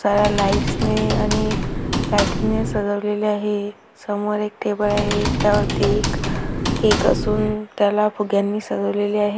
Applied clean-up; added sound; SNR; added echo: none; Computer keyboard; 3 dB; none.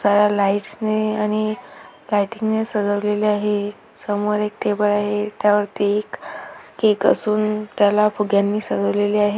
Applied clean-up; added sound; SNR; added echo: none; none; none; none.